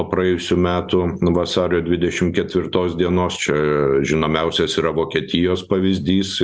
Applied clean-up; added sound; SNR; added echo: none; none; none; none.